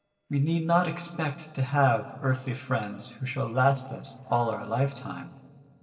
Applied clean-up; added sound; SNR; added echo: neural separator model SepFormer DNS4.